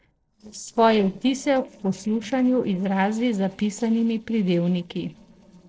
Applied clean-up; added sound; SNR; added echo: neural separator model SepFormer DNS4.